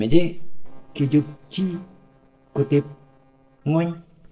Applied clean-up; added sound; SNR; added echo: neural separator model SepFormer DNS4.